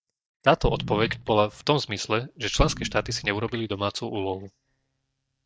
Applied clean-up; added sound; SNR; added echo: neural mask model DeepFilterNet 3.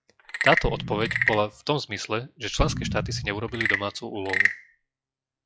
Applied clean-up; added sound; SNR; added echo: classical method log-MMSE.